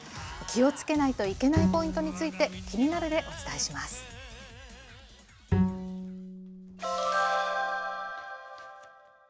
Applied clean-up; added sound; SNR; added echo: none; Bowed string instrument; 3 dB; none.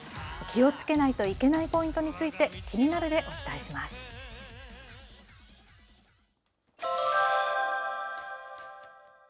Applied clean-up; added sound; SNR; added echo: none; none; none; none.